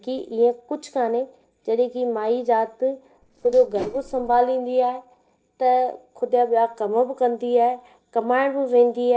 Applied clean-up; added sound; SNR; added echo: neural separator model SepFormer DNS4.